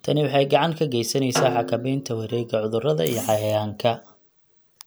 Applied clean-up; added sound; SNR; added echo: none; Snare drum; 9 dB; none.